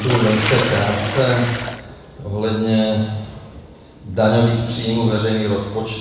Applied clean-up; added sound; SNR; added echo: none; Sink (filling or washing); 9 dB; reverberation time 1.0 s.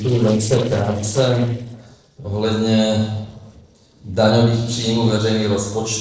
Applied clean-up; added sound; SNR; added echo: neural separator model SepFormer DNS4.